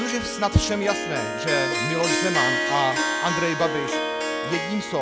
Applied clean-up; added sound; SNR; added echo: none; Harp; 0 dB; none.